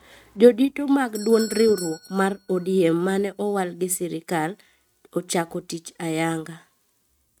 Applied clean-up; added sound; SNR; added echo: neural mask model RNNoise.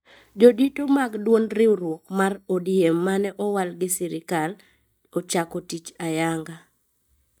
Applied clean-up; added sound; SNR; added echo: neural mask model DeepFilterNet 3.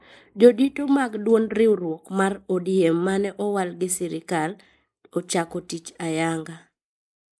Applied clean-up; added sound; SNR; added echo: neural mask model Resemble Enhance denoiser.